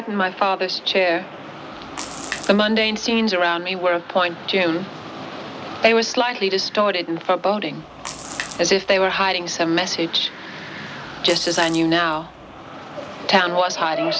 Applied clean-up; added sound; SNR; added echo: none; Splash, splatter; 15 dB; none.